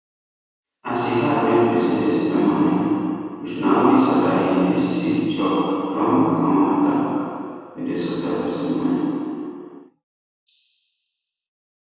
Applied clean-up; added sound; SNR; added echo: none; none; none; reverberation time 2.1 s.